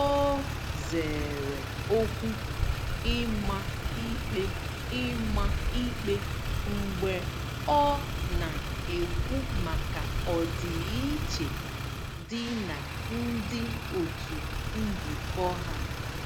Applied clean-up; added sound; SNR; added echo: none; Motor vehicle (road); -1 dB; none.